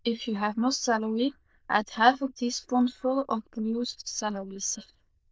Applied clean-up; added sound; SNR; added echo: neural diffusion model UNIVERSE++.